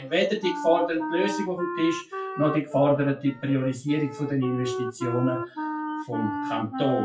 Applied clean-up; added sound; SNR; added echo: classical method WPE with log-MMSE.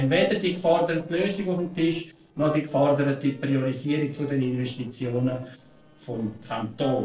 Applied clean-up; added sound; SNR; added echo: neural separator model SepFormer DNS4.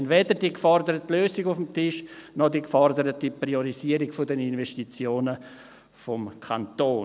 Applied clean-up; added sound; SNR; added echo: none; none; none; none.